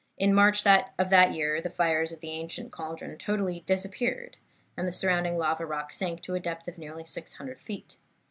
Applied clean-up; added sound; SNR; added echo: none; none; none; none.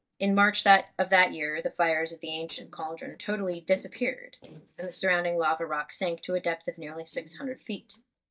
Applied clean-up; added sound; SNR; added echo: neural mask model DeepFilterNet 3.